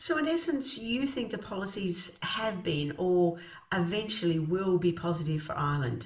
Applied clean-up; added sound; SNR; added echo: none; none; none; reverberation time 0.4 s.